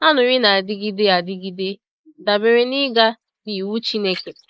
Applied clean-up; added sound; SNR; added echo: neural mask model Resemble Enhance denoiser.